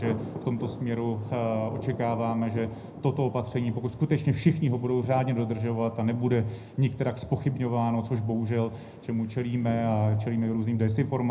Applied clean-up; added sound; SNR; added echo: none; Thunder; 15 dB; reverberation time 0.4 s.